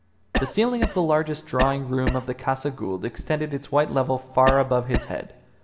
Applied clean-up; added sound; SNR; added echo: none; Cough; 5 dB; reverberation time 1.3 s.